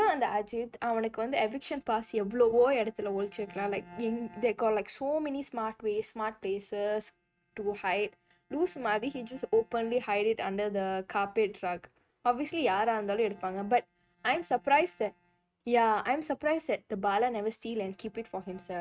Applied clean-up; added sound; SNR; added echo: neural mask model RNNoise.